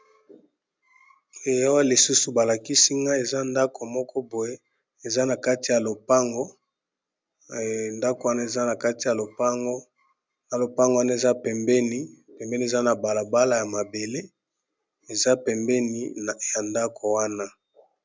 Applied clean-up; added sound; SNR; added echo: none; none; none; none.